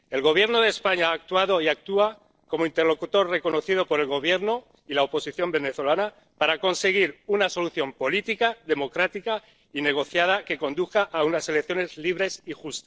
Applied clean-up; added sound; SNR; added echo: neural separator model SepFormer DNS4.